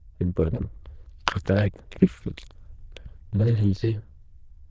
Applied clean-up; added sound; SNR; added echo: neural diffusion model UNIVERSE++.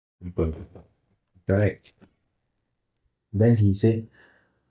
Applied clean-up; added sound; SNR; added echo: neural mask model DeepFilterNet 3.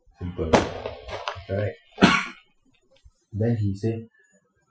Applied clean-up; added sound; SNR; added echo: classical method Wiener filter.